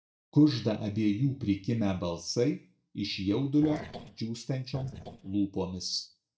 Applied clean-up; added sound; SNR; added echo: neural mask model DeepFilterNet 3.